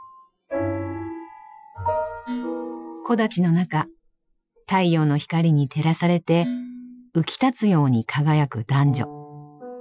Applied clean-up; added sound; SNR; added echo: classical method Wiener filter.